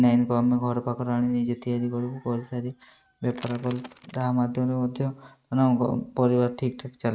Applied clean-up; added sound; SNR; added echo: neural mask model RNNoise.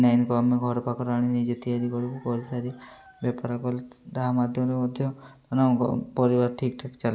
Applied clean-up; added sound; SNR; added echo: none; none; none; none.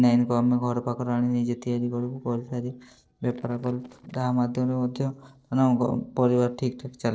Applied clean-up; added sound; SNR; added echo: neural separator model SepFormer DNS4.